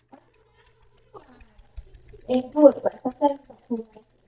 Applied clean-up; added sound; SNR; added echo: neural mask model DeepFilterNet 3.